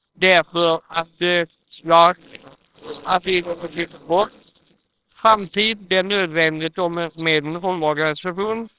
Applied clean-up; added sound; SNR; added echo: neural separator model SepFormer WHAMR!.